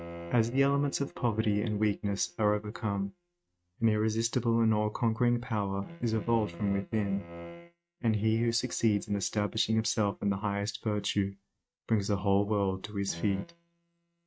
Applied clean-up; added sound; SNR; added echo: neural mask model RNNoise.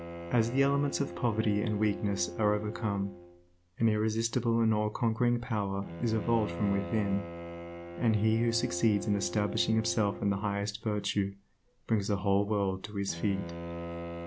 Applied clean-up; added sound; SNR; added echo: none; Bowed string instrument; 12 dB; none.